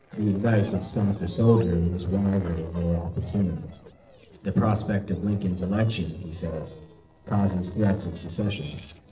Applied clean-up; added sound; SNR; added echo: neural separator model SepFormer DNS4.